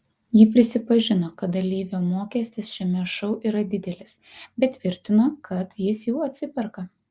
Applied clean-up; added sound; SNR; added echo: none; none; none; none.